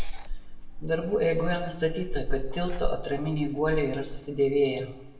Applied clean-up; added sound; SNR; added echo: none; Meow / Purr; 2 dB; reverberation time 0.8 s.